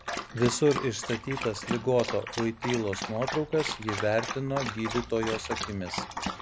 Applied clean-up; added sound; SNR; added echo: none; Dog; 6 dB; none.